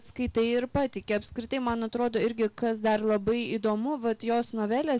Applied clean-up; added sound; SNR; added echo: none; none; none; none.